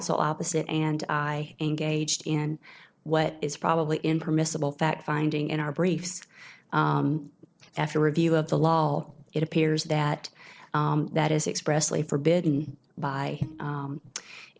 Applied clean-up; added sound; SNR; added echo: neural separator model SepFormer DNS4.